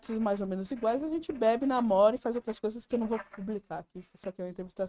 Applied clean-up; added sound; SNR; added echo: neural mask model RNNoise.